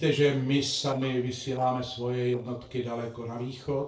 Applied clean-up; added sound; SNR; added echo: neural separator model SepFormer DNS4.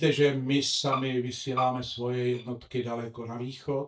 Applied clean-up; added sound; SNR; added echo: neural mask model DeepFilterNet 3.